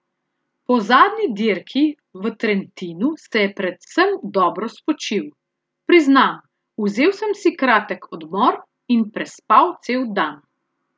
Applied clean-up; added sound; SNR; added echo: none; none; none; none.